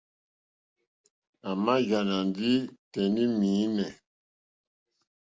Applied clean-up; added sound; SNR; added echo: none; none; none; none.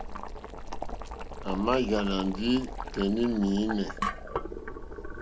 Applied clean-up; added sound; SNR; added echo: none; Boiling; 5 dB; none.